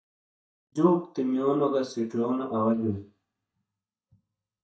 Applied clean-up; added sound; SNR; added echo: neural mask model DeepFilterNet 3.